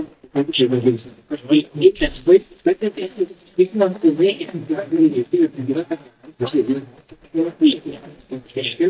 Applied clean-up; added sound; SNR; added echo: neural mask model DeepFilterNet 3.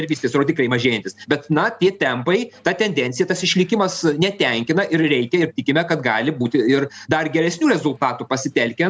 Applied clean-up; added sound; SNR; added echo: none; none; none; none.